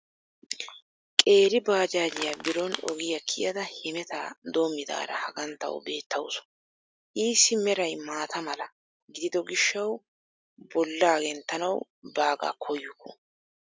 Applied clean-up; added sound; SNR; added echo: none; Crushing; 10 dB; none.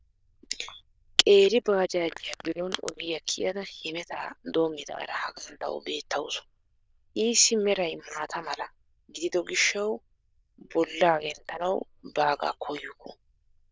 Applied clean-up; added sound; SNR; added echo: neural diffusion model UNIVERSE++.